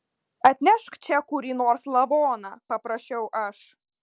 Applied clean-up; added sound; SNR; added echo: none; none; none; none.